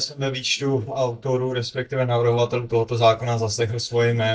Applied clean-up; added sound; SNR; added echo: neural mask model DeepFilterNet 3.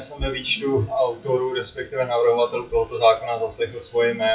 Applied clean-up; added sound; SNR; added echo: classical method WPE with log-MMSE.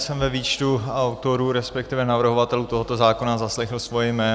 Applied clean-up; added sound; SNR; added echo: none; none; none; none.